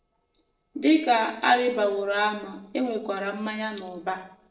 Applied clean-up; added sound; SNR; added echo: neural separator model SepFormer DNS4.